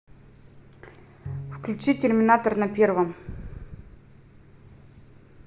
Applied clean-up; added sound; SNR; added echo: none; Bowed string instrument; 15 dB; none.